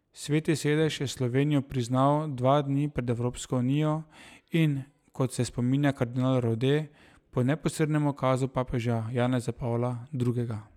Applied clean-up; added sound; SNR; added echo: none; none; none; none.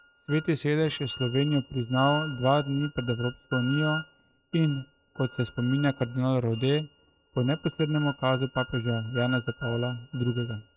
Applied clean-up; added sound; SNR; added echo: neural mask model RNNoise.